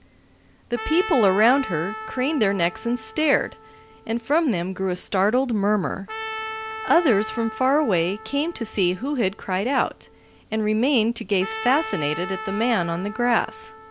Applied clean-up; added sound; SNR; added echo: none; Trumpet; 13 dB; none.